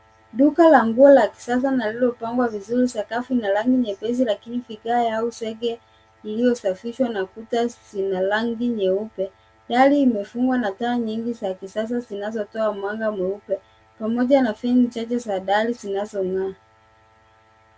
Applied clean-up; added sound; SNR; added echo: none; none; none; none.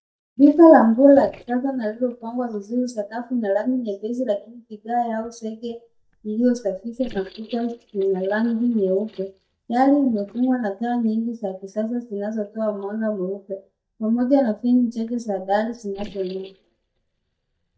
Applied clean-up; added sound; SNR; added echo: neural mask model DeepFilterNet 3.